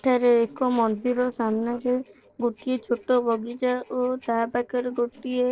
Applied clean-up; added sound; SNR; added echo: neural separator model SepFormer DNS4.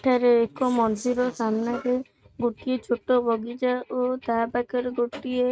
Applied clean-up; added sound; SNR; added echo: neural mask model RNNoise.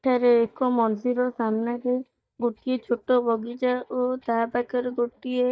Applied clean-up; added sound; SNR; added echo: neural mask model DeepFilterNet 3.